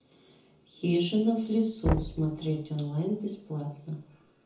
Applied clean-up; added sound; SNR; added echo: none; Knock; 6 dB; reverberation time 0.6 s.